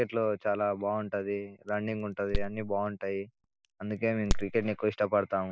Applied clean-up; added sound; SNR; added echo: neural mask model DeepFilterNet 3.